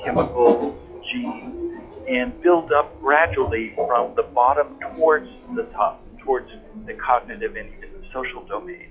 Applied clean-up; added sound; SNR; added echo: classical method log-MMSE.